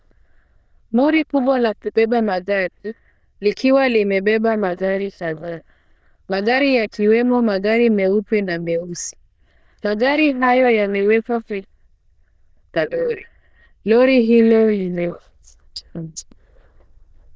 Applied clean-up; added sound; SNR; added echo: neural diffusion model UNIVERSE++.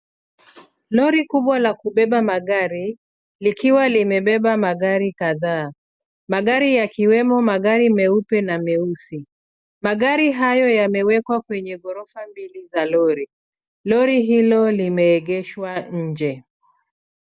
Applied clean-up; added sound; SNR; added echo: none; none; none; none.